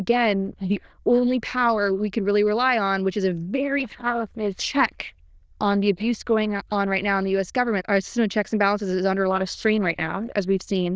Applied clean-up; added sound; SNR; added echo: neural diffusion model UNIVERSE++.